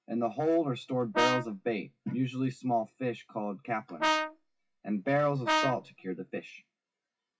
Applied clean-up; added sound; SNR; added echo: classical method WPE with log-MMSE.